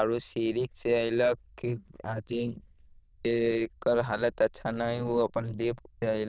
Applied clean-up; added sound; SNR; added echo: neural diffusion model UNIVERSE++.